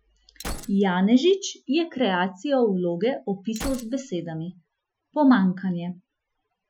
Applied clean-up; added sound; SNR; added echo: classical method Wiener filter.